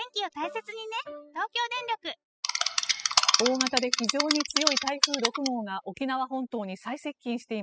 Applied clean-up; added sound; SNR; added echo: classical method spectral subtraction.